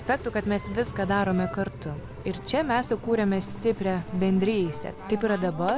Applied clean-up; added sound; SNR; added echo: none; Engine; 12 dB; none.